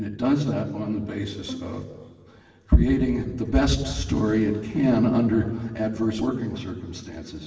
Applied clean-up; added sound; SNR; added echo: none; Bowed string instrument; 19 dB; reverberation time 2.3 s.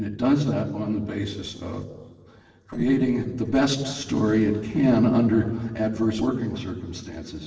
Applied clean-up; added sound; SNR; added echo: neural separator model SepFormer DNS4.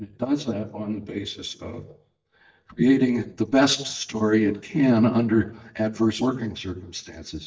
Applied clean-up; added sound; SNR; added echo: neural mask model DeepFilterNet 3.